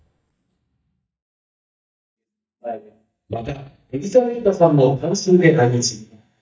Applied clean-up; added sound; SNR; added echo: neural mask model DeepFilterNet 3.